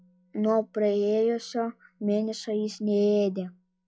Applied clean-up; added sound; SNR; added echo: classical method log-MMSE.